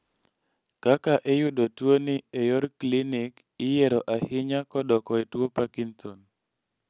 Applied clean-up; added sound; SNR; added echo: none; none; none; none.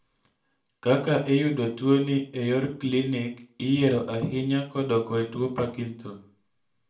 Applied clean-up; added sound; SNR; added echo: none; none; none; reverberation time 0.4 s.